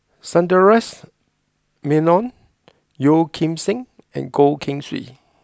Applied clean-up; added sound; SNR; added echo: none; none; none; none.